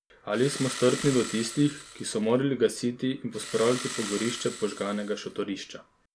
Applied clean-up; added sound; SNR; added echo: none; Engine starting; 11 dB; none.